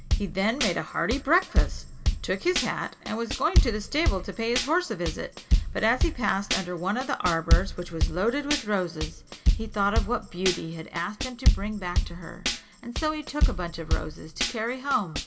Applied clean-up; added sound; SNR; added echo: none; Tambourine / Drum / Drum kit; -2 dB; reverberation time 1.1 s.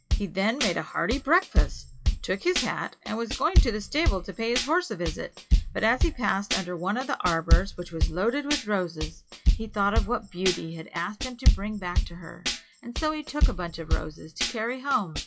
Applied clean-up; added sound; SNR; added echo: classical method WPE with log-MMSE.